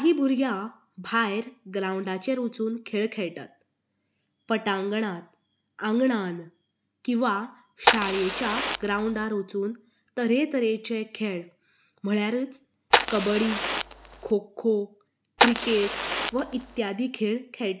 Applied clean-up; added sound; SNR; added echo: none; Fire; -1 dB; none.